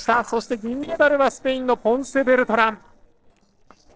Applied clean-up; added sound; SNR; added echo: neural separator model SepFormer DNS4.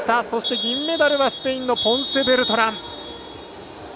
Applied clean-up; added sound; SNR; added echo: none; none; none; none.